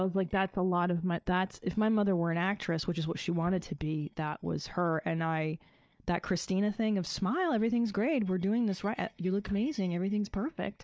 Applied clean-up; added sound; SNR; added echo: neural mask model DeepFilterNet 3.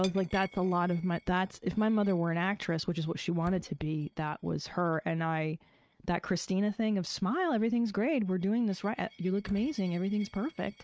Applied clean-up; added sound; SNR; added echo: neural mask model RNNoise.